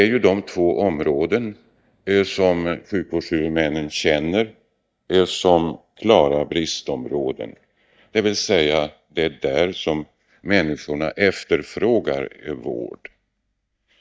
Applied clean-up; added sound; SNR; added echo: neural mask model DeepFilterNet 3.